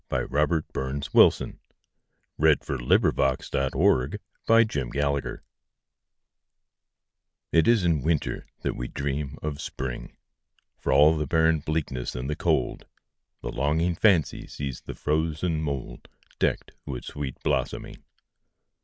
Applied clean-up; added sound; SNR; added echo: none; none; none; none.